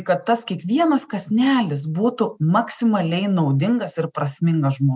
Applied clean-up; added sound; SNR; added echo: none; none; none; none.